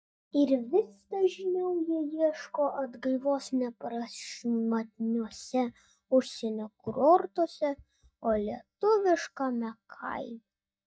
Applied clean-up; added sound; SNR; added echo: neural mask model DeepFilterNet 3.